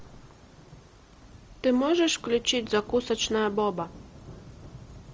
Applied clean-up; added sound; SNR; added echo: none; Thunder / Rain; 19 dB; none.